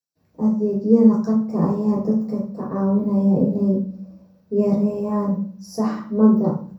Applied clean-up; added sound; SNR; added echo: none; none; none; reverberation time 0.5 s.